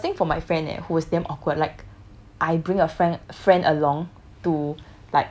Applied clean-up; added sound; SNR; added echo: none; none; none; none.